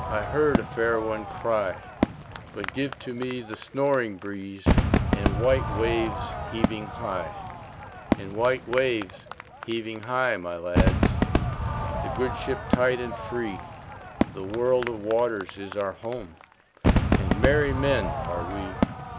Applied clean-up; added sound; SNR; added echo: none; Crowd / Fireworks; 0 dB; none.